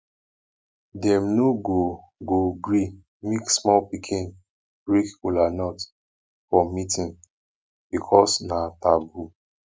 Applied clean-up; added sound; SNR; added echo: none; none; none; none.